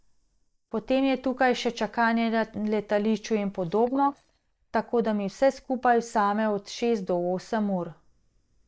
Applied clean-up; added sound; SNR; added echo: neural mask model DeepFilterNet 3.